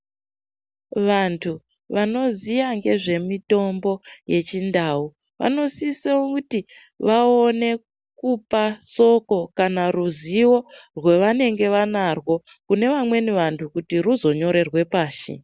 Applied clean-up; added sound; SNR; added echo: none; none; none; none.